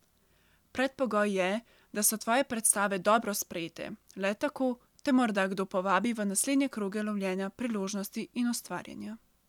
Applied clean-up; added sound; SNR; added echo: none; none; none; none.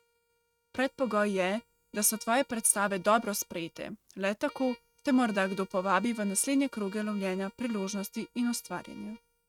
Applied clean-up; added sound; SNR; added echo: neural mask model RNNoise.